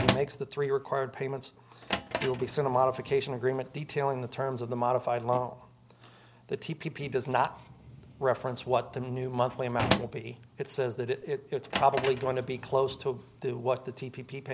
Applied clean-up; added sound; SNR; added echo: none; Drawer open or close; 8 dB; none.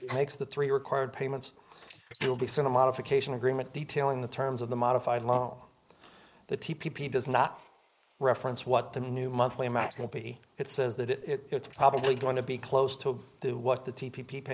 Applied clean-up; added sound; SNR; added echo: neural mask model Resemble Enhance denoiser.